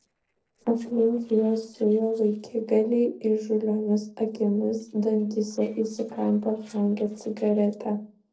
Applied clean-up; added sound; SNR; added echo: neural separator model SepFormer DNS4.